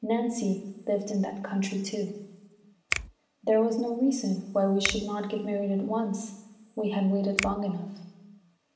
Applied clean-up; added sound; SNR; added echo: none; Finger snapping; 10 dB; reverberation time 1.0 s.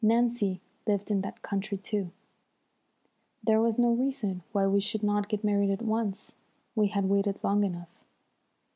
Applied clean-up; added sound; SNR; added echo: none; none; none; none.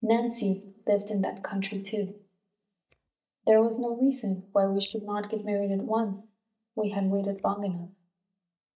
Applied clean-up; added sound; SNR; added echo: neural mask model DeepFilterNet 3.